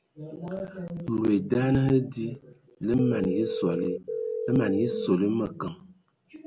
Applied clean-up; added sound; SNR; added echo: none; Telephone; 3 dB; none.